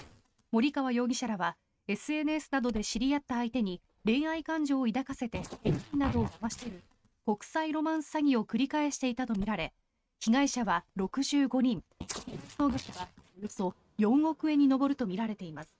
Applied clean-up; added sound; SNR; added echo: neural mask model RNNoise.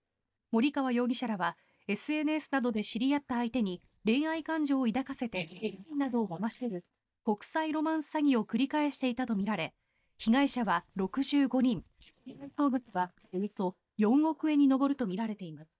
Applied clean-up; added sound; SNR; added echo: neural mask model DeepFilterNet 3.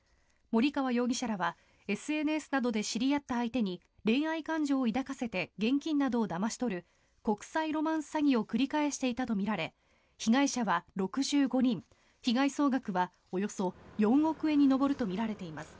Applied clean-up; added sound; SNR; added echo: none; none; none; none.